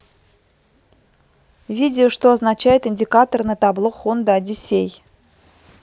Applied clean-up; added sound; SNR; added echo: none; none; none; none.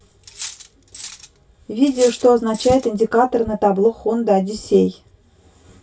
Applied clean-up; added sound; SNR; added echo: none; Cutlery, silverware; 17 dB; reverberation time 0.1 s.